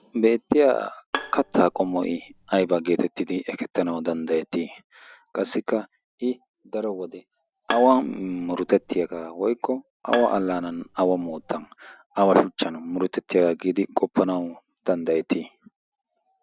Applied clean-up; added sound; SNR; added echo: none; Bowed string instrument; 12 dB; none.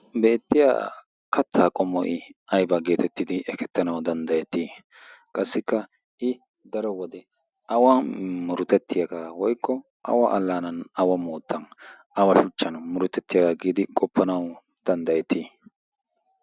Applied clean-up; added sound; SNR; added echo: none; none; none; none.